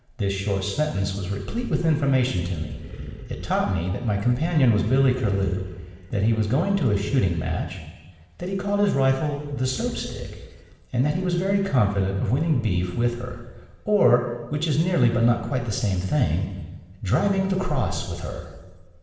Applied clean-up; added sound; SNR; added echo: none; Animal; 15 dB; reverberation time 1.2 s.